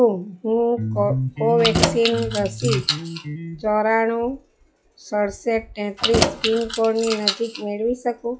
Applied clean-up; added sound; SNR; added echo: classical method log-MMSE.